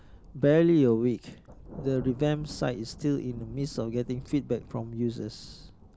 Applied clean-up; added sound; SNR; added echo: none; Thunder; 18 dB; none.